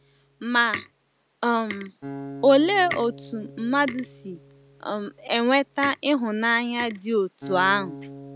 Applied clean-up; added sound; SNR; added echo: none; Acoustic guitar + Tick; 14 dB; none.